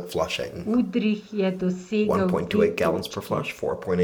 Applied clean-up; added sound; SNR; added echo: none; Toilet flush; 1 dB; none.